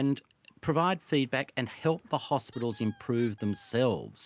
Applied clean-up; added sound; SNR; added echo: none; Squeak; 18 dB; none.